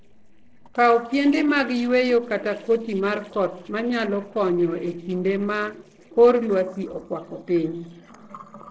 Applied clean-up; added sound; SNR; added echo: neural separator model SepFormer DNS4.